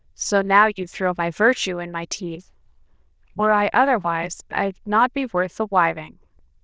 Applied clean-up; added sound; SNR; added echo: neural diffusion model UNIVERSE++.